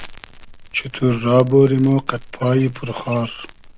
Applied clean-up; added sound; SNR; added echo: none; Crackle; 20 dB; none.